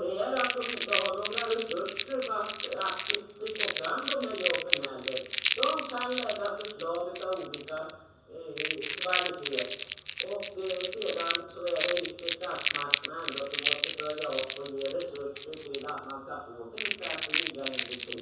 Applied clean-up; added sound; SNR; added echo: none; Crumpling, crinkling; 0 dB; reverberation time 0.7 s.